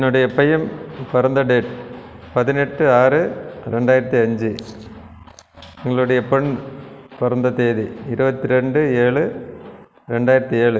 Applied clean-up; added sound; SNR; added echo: none; none; none; none.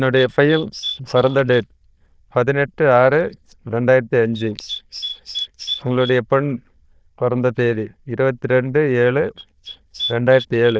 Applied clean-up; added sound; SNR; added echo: neural diffusion model UNIVERSE++.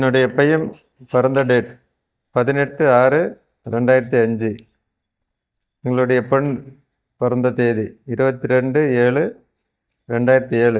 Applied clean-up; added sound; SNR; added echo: neural mask model DeepFilterNet 3.